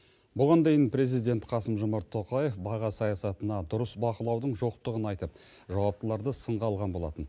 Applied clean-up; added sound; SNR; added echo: none; none; none; none.